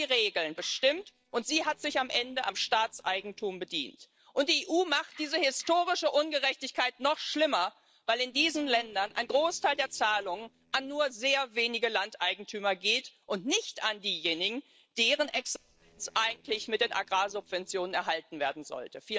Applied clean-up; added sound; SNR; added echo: neural separator model SepFormer DNS4.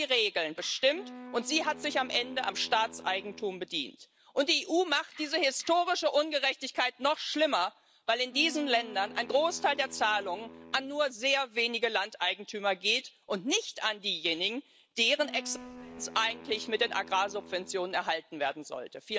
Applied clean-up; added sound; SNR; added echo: none; Wind instrument, woodwind instrument; 18 dB; none.